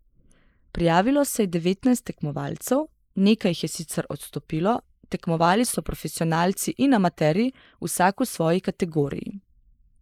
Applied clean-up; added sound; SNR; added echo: neural mask model Resemble Enhance denoiser.